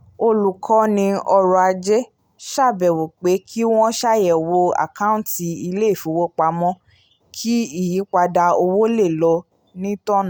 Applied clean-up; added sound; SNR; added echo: none; none; none; none.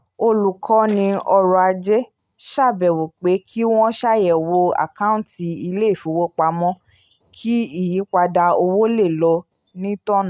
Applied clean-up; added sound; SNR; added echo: neural mask model RNNoise.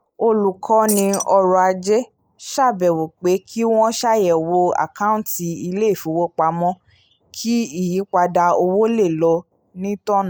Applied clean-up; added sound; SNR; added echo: neural mask model Resemble Enhance denoiser.